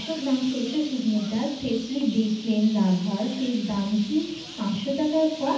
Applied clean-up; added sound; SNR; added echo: none; Bird; 16 dB; reverberation time 0.8 s.